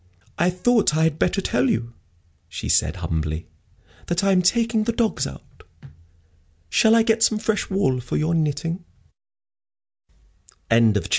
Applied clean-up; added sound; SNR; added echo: none; none; none; none.